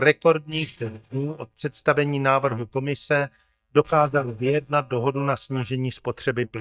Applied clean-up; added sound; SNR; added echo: neural mask model DeepFilterNet 3.